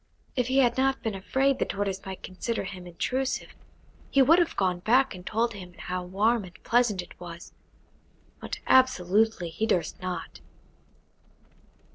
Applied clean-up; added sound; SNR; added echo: neural separator model SepFormer DNS4.